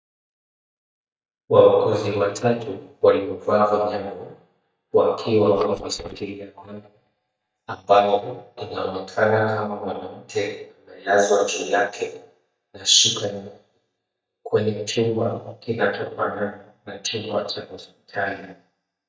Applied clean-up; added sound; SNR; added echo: neural mask model DeepFilterNet 3.